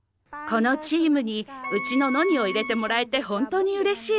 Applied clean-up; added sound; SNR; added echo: none; Wind instrument, woodwind instrument; 11 dB; none.